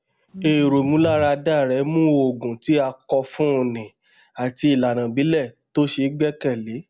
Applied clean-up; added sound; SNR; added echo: none; Bass guitar; 14 dB; none.